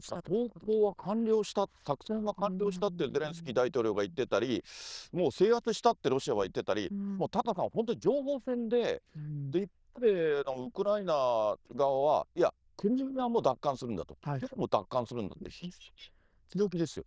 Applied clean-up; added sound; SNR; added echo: neural diffusion model UNIVERSE++.